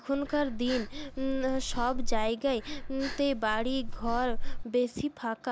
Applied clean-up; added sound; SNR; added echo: none; Breathing; 1 dB; none.